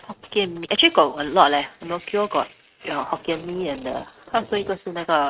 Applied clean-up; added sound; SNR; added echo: neural mask model RNNoise.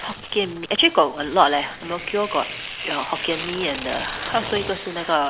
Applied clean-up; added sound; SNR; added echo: none; Tearing; 11 dB; none.